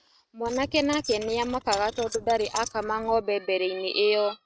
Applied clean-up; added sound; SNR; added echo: neural mask model RNNoise.